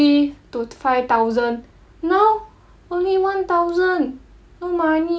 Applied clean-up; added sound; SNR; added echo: none; none; none; none.